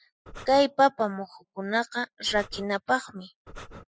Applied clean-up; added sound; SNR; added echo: classical method spectral subtraction.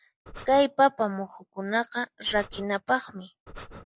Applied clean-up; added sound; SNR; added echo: none; Breathing; 15 dB; none.